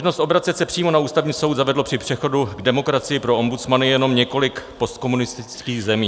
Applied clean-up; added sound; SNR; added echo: none; none; none; none.